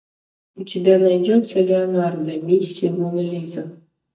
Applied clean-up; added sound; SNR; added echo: neural mask model DeepFilterNet 3.